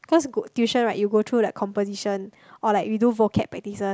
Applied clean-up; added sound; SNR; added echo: none; none; none; none.